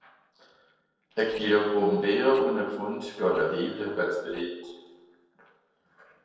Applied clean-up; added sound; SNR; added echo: neural separator model SepFormer DNS4.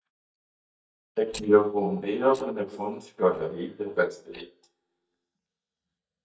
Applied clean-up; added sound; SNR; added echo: neural mask model DeepFilterNet 3.